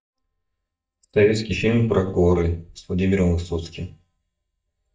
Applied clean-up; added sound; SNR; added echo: neural mask model DeepFilterNet 3.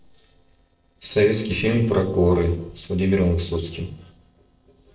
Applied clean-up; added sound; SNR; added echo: neural separator model SepFormer DNS4.